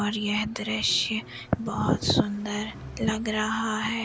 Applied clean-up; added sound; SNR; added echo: none; Car passing by + Piano; 18 dB; none.